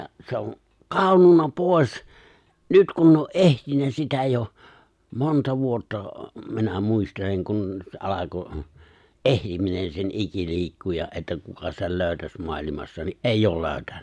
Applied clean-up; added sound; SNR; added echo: none; none; none; none.